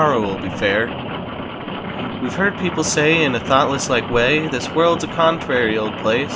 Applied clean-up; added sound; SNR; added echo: none; Rain; 8 dB; none.